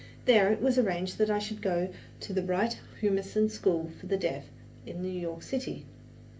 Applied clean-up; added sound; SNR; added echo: none; none; none; reverberation time 0.3 s.